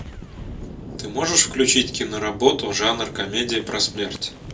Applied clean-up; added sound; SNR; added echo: none; Boom; 13 dB; reverberation time 0.2 s.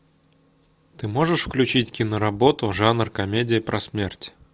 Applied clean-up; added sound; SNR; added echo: none; none; none; none.